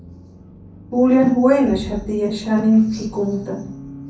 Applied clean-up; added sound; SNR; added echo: none; Accelerating, revving, vroom; 18 dB; reverberation time 0.6 s.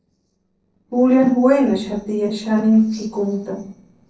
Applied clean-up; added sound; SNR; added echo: neural separator model SepFormer DNS4.